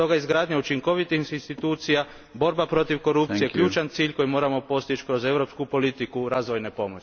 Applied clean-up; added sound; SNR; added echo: none; none; none; none.